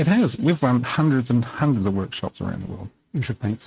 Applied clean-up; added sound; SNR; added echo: neural mask model RNNoise.